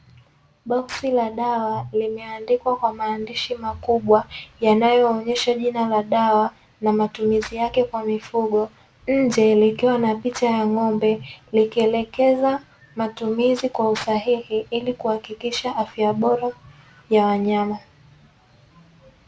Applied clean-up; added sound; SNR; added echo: none; none; none; none.